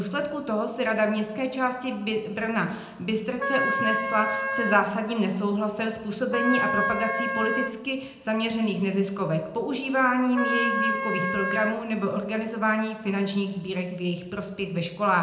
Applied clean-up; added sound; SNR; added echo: none; Wind instrument, woodwind instrument; 1 dB; reverberation time 0.7 s.